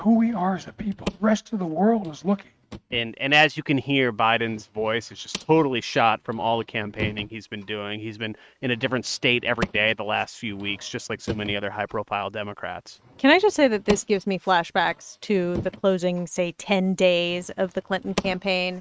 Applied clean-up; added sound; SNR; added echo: neural mask model RNNoise.